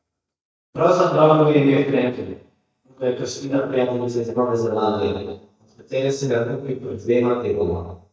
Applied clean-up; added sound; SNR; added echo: neural mask model DeepFilterNet 3.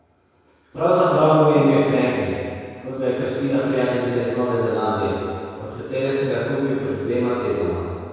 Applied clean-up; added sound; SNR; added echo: none; Acoustic guitar / Strum; 18 dB; reverberation time 2.2 s.